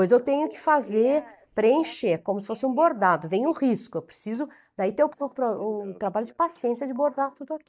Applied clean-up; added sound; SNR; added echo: neural mask model DeepFilterNet 3.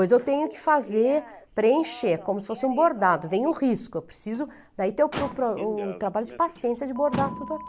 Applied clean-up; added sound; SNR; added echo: none; Motor vehicle (road) + Telephone; 14 dB; none.